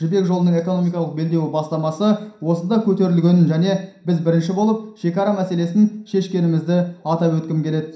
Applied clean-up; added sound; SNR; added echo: none; none; none; reverberation time 0.5 s.